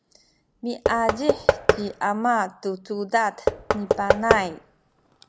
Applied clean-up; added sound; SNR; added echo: none; Knock / Wood; -1 dB; none.